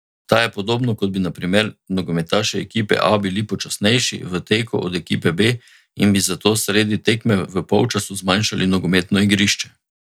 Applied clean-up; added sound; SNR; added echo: none; none; none; none.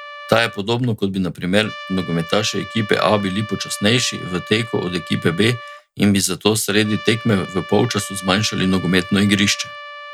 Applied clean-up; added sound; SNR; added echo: none; Trumpet; 15 dB; none.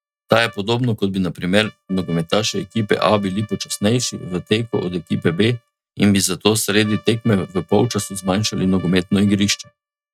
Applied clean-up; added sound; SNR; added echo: neural mask model RNNoise.